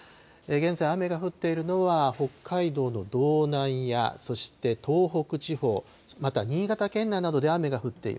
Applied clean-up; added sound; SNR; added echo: none; none; none; none.